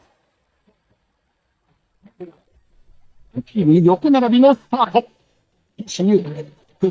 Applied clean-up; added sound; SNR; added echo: neural mask model DeepFilterNet 3.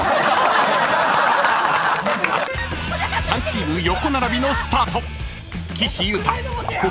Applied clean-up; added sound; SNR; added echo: none; Liquid; 19 dB; none.